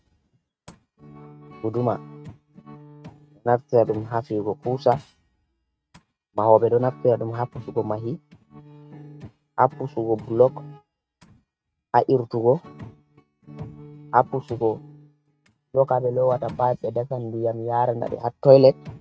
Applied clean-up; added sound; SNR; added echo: neural mask model RNNoise.